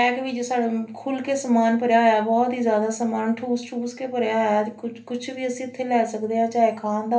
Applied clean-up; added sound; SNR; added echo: none; none; none; reverberation time 0.3 s.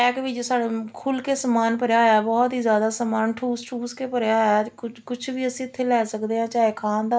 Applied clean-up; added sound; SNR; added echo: none; none; none; none.